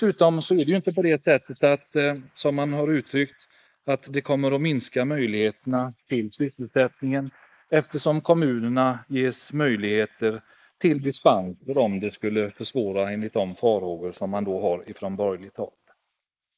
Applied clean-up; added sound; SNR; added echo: neural mask model Resemble Enhance denoiser.